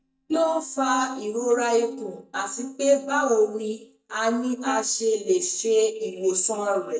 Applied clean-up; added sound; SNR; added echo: neural mask model DeepFilterNet 3.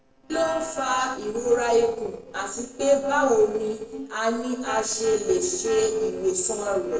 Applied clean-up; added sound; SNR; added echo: neural separator model SepFormer DNS4.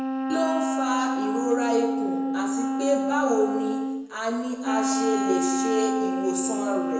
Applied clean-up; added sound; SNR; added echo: none; Wind instrument, woodwind instrument; -1 dB; reverberation time 0.9 s.